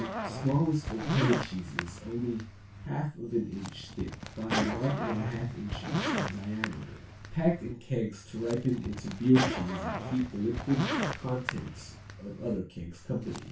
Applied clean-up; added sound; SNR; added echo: none; Zipper (clothing); 5 dB; reverberation time 0.2 s.